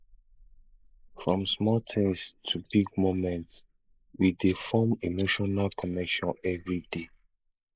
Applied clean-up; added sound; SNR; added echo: neural mask model Resemble Enhance denoiser.